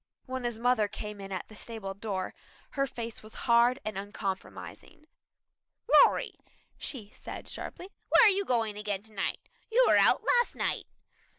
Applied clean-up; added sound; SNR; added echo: neural mask model Resemble Enhance denoiser.